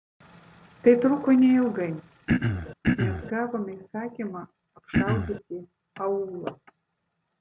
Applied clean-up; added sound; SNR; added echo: none; Cough; -2 dB; none.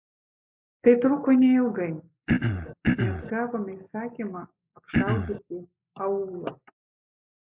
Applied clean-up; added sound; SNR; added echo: neural mask model Resemble Enhance denoiser.